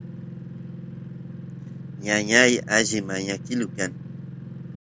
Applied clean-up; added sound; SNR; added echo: none; Engine; 10 dB; none.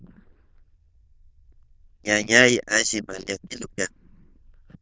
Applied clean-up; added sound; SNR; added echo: neural diffusion model UNIVERSE++.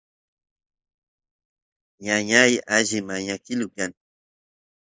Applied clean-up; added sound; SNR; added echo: neural mask model Resemble Enhance denoiser.